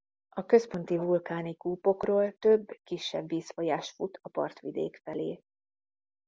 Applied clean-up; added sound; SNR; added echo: none; none; none; none.